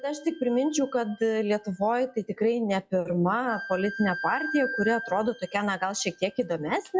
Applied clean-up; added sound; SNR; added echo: classical method log-MMSE.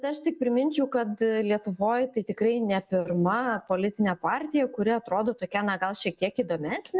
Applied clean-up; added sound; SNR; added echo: neural mask model DeepFilterNet 3.